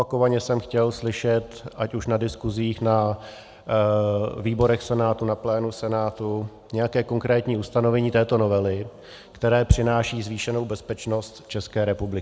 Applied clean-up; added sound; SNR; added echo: none; none; none; none.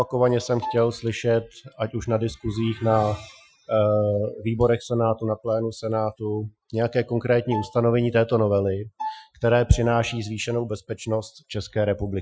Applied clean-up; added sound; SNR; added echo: classical method Wiener filter.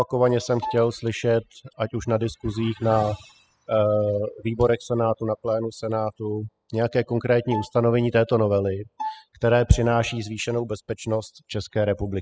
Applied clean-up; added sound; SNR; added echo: classical method spectral subtraction.